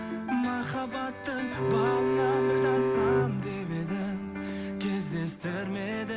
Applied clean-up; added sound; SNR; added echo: none; Bowed string instrument; -4 dB; none.